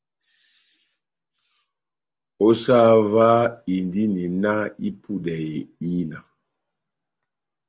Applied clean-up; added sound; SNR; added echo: none; none; none; none.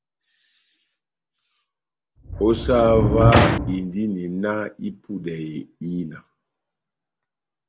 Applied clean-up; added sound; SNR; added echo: none; Sliding door; -4 dB; none.